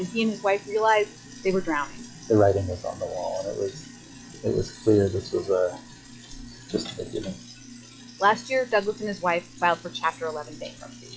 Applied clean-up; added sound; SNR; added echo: classical method log-MMSE.